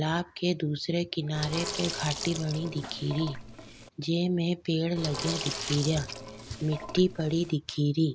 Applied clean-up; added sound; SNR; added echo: none; Sink (filling or washing); 8 dB; none.